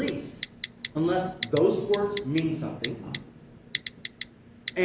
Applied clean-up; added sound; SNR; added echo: none; Typing; 11 dB; none.